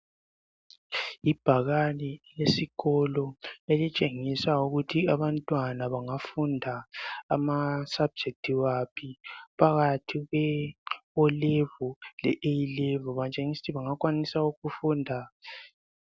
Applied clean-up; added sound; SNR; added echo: none; none; none; none.